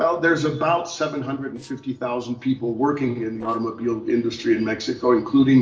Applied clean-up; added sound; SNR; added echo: neural separator model SepFormer DNS4.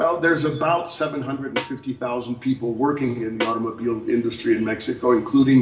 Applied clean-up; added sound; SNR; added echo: none; Snare drum; 12 dB; reverberation time 0.8 s.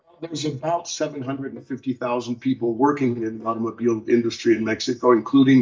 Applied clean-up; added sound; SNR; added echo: neural mask model DeepFilterNet 3.